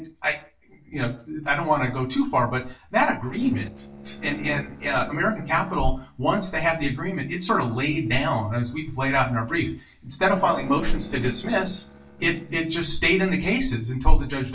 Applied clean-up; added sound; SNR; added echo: neural separator model SepFormer DNS4.